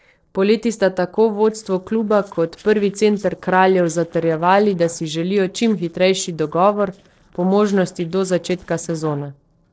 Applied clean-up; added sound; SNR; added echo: neural separator model SepFormer DNS4.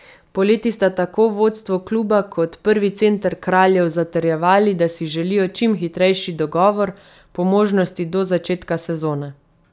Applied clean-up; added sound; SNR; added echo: none; none; none; none.